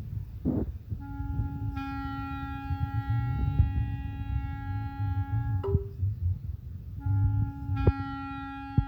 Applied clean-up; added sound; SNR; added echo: none; Wind instrument, woodwind instrument + Marimba, xylophone; 11 dB; none.